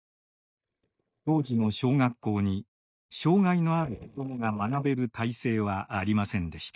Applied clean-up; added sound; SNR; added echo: neural mask model DeepFilterNet 3.